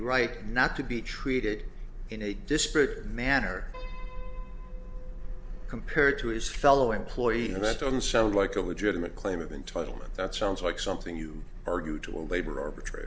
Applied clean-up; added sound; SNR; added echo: none; Piano; 19 dB; none.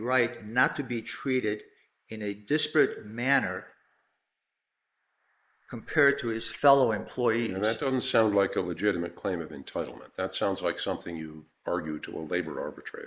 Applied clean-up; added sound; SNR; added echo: neural mask model Resemble Enhance denoiser.